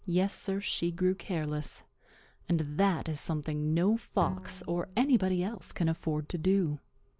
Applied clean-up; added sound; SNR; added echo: none; Bowed string instrument; 14 dB; none.